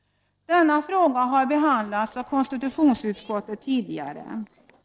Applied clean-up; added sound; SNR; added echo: neural separator model SepFormer DNS4.